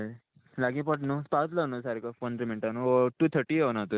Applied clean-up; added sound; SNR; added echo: none; none; none; none.